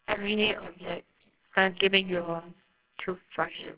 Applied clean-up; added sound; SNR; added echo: neural separator model SepFormer WHAMR!.